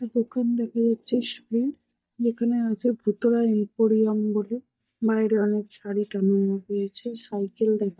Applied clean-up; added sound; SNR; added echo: neural mask model DeepFilterNet 3.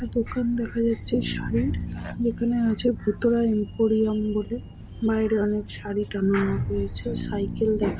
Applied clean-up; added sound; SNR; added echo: none; Bass guitar + Train; 9 dB; none.